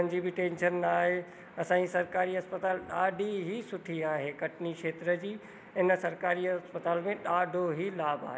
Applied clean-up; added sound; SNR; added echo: none; none; none; none.